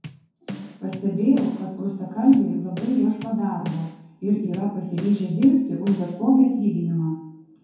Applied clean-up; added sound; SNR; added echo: none; Bass drum / Snare drum; 15 dB; reverberation time 0.9 s.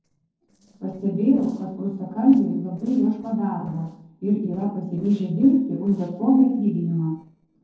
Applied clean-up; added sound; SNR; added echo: neural separator model SepFormer DNS4.